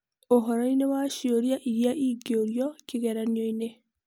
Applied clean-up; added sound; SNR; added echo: none; none; none; none.